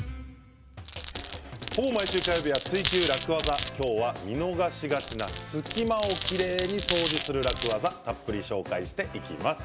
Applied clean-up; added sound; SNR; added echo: none; Glass; 6 dB; none.